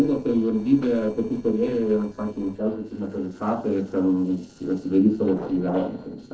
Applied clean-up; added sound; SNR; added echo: neural separator model SepFormer DNS4.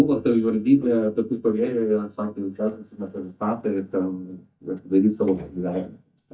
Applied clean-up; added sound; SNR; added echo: neural mask model DeepFilterNet 3.